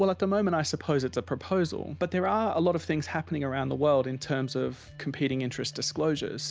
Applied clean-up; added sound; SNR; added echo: none; none; none; none.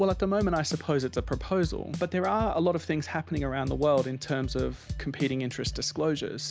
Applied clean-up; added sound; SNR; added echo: none; Drum / Drum kit; 9 dB; none.